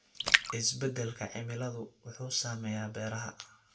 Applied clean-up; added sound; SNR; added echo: none; Splash, splatter; -2 dB; reverberation time 0.2 s.